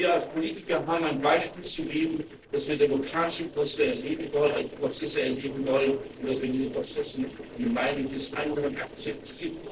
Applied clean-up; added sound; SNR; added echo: neural separator model SepFormer DNS4.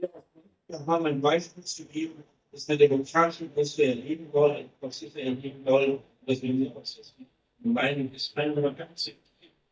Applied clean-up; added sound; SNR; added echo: neural mask model DeepFilterNet 3.